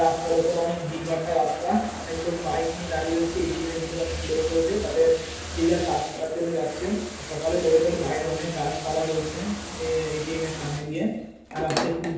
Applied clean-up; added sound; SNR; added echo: none; Bathtub (filling or washing); 9 dB; reverberation time 0.8 s.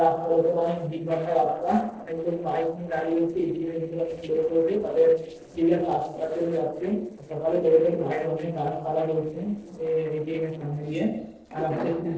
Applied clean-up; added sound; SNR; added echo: neural separator model SepFormer DNS4.